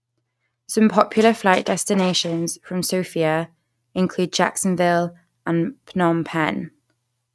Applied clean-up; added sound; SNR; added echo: neural mask model RNNoise.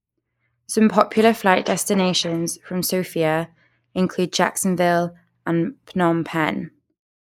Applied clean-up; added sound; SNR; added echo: neural mask model Resemble Enhance denoiser.